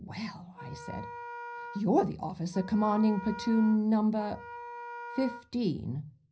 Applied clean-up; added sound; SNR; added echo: none; Wind instrument, woodwind instrument; 13 dB; reverberation time 0.5 s.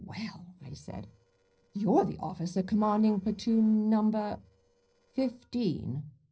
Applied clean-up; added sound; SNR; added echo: neural separator model SepFormer DNS4.